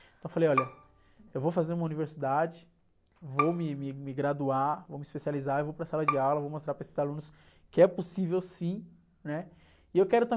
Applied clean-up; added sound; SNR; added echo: none; Bowed string instrument; 9 dB; none.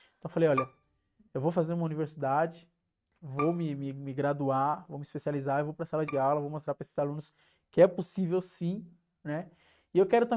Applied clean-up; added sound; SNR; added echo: neural mask model RNNoise.